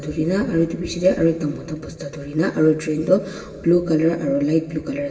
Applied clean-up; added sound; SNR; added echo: none; none; none; reverberation time 1.9 s.